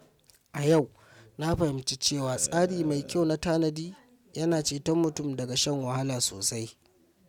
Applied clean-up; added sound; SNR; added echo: none; Burping, eructation; 19 dB; none.